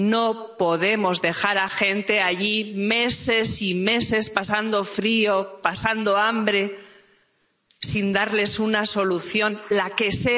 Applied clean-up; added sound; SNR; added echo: none; none; none; none.